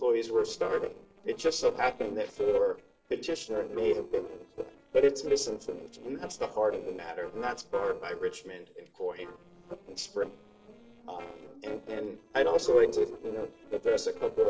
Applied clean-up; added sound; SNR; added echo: neural separator model SepFormer DNS4.